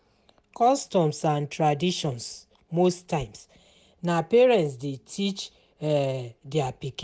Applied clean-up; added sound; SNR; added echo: none; none; none; none.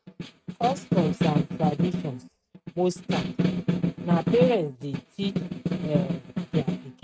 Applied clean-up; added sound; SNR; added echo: neural mask model RNNoise.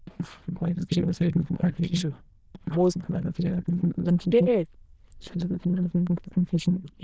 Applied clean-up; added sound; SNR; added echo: neural diffusion model UNIVERSE++.